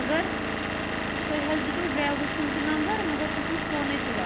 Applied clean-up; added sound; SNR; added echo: none; Engine / Vehicle; -1 dB; none.